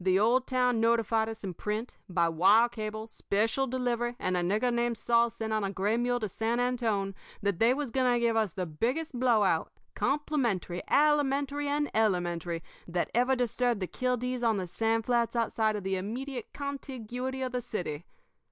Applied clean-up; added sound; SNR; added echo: none; none; none; none.